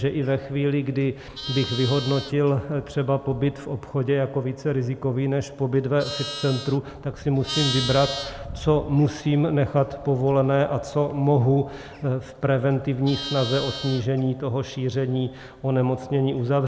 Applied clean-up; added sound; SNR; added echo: none; Livestock, farm animals, working animals; 14 dB; none.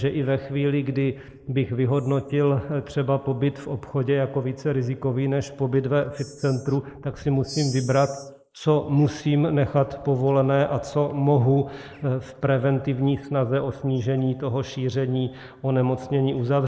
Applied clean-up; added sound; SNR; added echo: neural mask model Resemble Enhance denoiser.